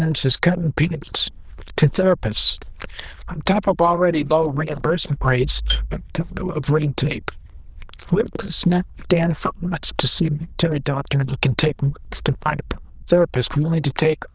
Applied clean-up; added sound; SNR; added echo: neural diffusion model UNIVERSE++.